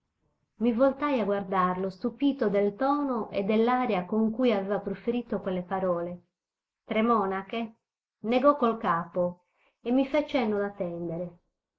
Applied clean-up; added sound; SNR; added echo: neural mask model Resemble Enhance denoiser.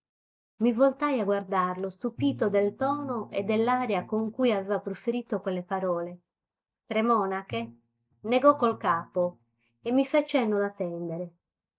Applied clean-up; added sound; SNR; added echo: neural mask model DeepFilterNet 3.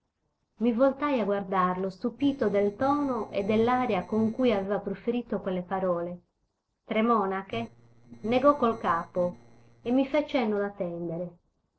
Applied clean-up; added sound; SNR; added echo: neural separator model SepFormer DNS4.